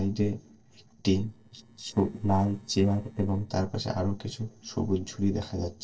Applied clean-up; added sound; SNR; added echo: neural separator model SepFormer DNS4.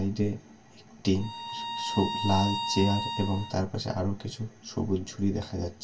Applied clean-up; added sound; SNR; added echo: none; Bowed string instrument; 5 dB; reverberation time 0.1 s.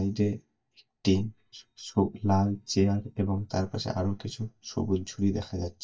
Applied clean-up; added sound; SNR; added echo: neural mask model DeepFilterNet 3.